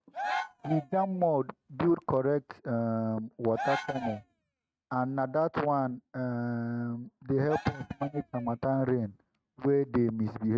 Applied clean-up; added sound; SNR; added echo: neural mask model RNNoise.